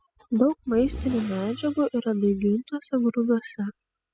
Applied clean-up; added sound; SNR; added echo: classical method spectral subtraction.